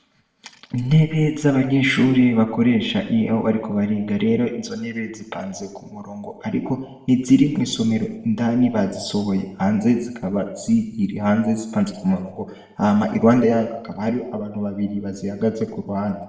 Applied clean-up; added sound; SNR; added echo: none; none; none; reverberation time 0.7 s.